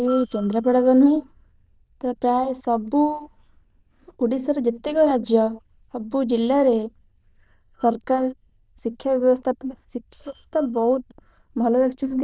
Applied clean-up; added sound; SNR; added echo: neural diffusion model UNIVERSE++.